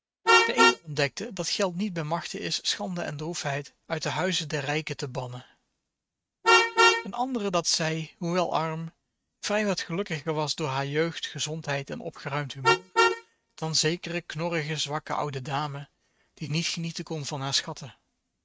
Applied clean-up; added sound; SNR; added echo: neural mask model RNNoise.